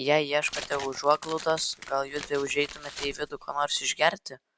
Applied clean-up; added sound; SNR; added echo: none; Tearing; 14 dB; none.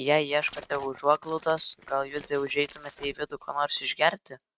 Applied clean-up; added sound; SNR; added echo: neural mask model RNNoise.